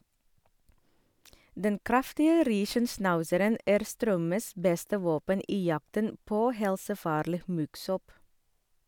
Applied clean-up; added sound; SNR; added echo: none; none; none; none.